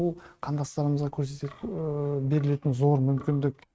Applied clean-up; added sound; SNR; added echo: neural mask model RNNoise.